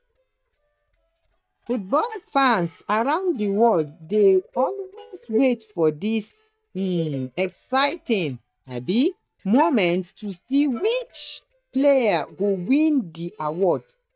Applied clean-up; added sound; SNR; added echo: neural mask model DeepFilterNet 3.